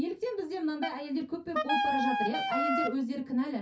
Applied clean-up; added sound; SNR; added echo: none; Wind instrument, woodwind instrument; -2 dB; reverberation time 0.3 s.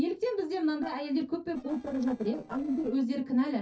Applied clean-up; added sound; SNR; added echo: neural separator model SepFormer DNS4.